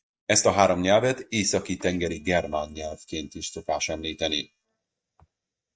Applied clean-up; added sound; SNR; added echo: neural mask model DeepFilterNet 3.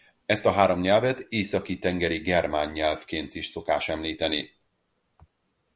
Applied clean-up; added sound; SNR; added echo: none; none; none; none.